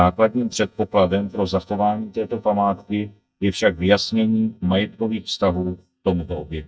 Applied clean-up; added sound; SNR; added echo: neural mask model DeepFilterNet 3.